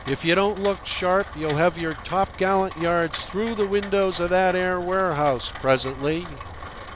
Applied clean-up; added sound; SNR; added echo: none; Rain; 14 dB; none.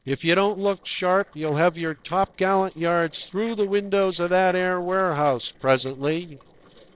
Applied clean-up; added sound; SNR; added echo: neural separator model SepFormer DNS4.